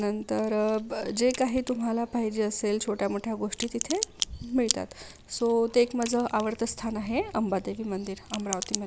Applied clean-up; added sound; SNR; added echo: none; Crack; 12 dB; none.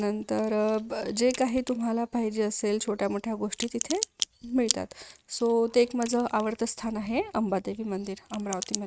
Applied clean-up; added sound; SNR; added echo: neural mask model RNNoise.